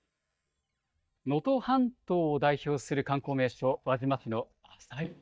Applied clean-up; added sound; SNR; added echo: neural mask model DeepFilterNet 3.